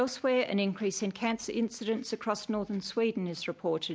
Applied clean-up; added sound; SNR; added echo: none; none; none; none.